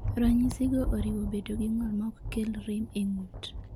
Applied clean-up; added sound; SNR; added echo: none; Thunder; 6 dB; none.